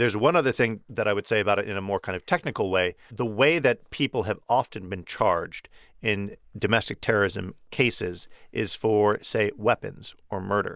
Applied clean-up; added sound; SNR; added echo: neural mask model Resemble Enhance denoiser.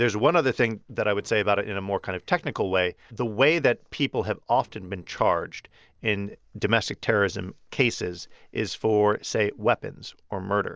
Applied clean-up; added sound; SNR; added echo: neural separator model SepFormer DNS4.